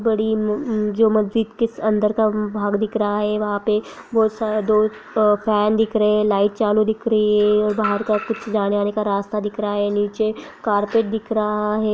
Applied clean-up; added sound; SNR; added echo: none; none; none; none.